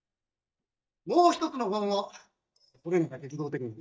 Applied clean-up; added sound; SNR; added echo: neural mask model DeepFilterNet 3.